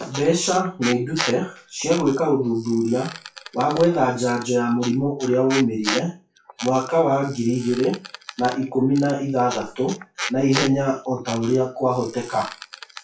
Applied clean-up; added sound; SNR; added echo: classical method WPE with log-MMSE.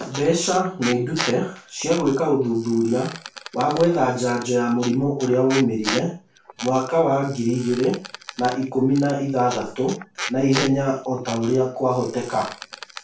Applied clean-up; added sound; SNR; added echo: none; Squeak; 14 dB; reverberation time 0.3 s.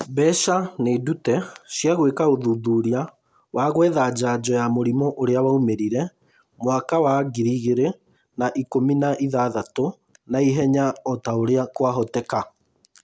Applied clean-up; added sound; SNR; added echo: none; none; none; none.